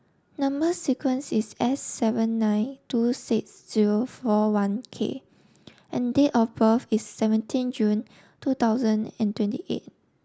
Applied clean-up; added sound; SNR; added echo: none; none; none; none.